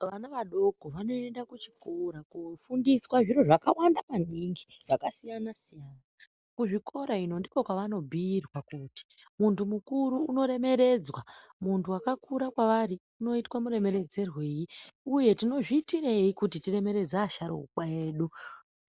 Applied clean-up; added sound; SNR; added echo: none; none; none; none.